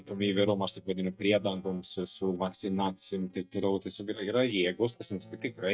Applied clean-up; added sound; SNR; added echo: neural mask model DeepFilterNet 3.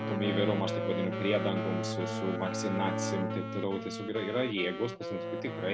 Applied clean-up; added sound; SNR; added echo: none; Bowed string instrument + Wind instrument, woodwind instrument; 1 dB; none.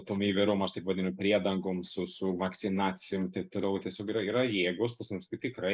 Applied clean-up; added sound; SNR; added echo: neural mask model Resemble Enhance denoiser.